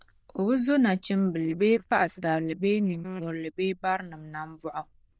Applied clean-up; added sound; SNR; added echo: neural diffusion model UNIVERSE++.